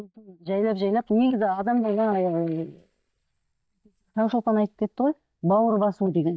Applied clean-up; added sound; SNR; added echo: neural mask model DeepFilterNet 3.